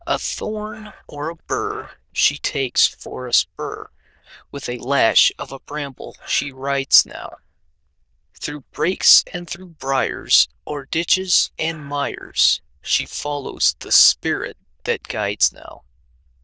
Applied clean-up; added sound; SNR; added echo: neural diffusion model UNIVERSE++.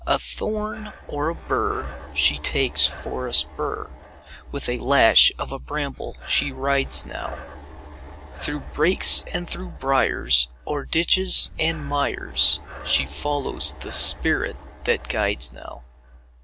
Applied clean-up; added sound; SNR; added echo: none; Breathing; 18 dB; none.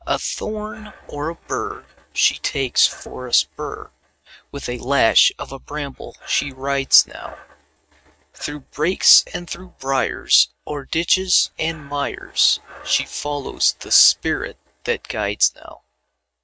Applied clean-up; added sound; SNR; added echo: neural mask model RNNoise.